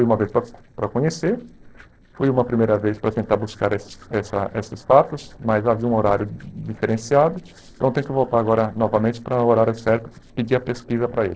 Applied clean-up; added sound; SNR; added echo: neural separator model SepFormer DNS4.